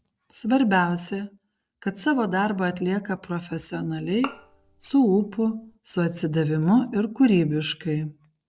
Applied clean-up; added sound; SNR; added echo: neural separator model SepFormer DNS4.